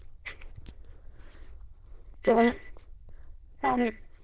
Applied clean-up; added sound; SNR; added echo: neural diffusion model UNIVERSE++.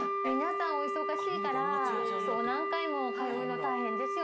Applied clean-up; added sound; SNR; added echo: none; Wind instrument, woodwind instrument; -2 dB; none.